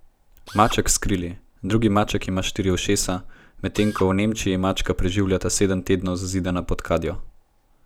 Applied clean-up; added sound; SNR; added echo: none; Drill; 17 dB; none.